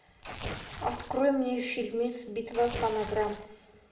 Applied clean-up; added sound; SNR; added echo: none; Tearing; 11 dB; reverberation time 0.7 s.